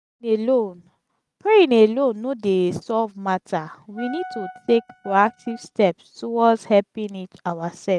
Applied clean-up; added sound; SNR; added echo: neural mask model RNNoise.